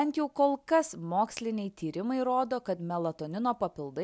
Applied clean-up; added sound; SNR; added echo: none; none; none; none.